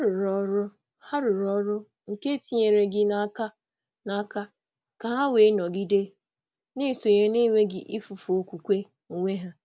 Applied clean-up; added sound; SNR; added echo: none; none; none; none.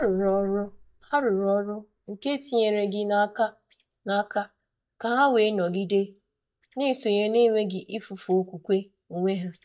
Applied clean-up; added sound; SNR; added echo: neural mask model DeepFilterNet 3.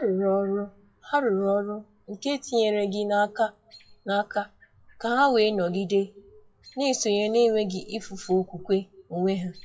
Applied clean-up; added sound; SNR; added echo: classical method WPE with log-MMSE.